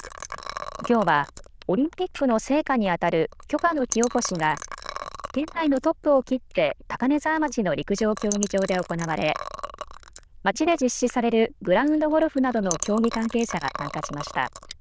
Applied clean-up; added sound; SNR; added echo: neural diffusion model UNIVERSE++.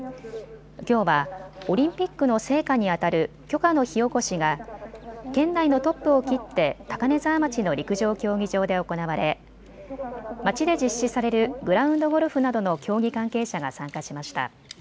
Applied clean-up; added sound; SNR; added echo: none; none; none; none.